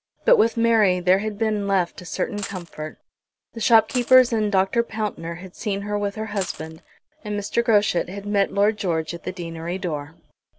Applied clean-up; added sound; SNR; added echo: none; Coin (dropping); 16 dB; none.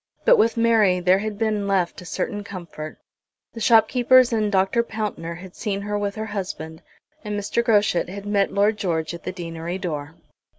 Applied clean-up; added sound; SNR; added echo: none; none; none; none.